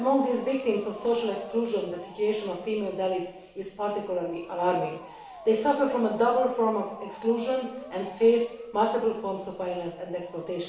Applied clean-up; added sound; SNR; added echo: none; Motor vehicle (road) / Siren; 18 dB; reverberation time 0.8 s.